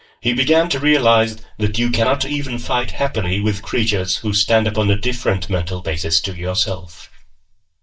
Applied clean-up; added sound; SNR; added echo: neural mask model DeepFilterNet 3.